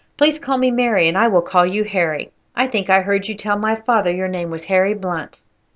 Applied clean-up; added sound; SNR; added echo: none; none; none; none.